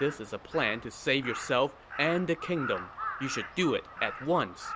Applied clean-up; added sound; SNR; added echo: none; Crow; 9 dB; none.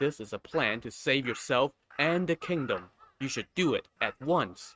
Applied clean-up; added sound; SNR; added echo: neural mask model RNNoise.